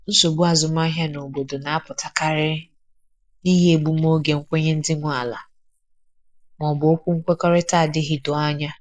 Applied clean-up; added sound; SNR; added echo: neural mask model Resemble Enhance denoiser.